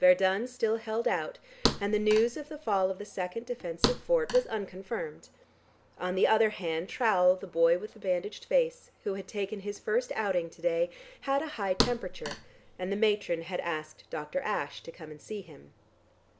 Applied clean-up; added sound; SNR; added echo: none; Thump, thud; 5 dB; none.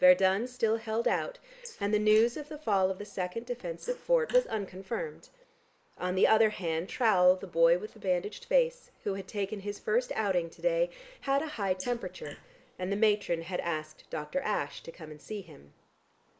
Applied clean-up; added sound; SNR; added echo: neural mask model Resemble Enhance denoiser.